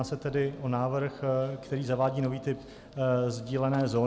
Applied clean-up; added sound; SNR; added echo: none; none; none; none.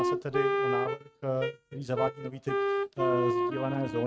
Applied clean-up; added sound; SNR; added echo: neural mask model RNNoise.